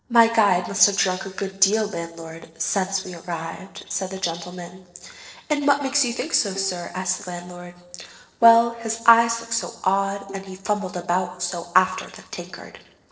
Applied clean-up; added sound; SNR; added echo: neural separator model SepFormer DNS4.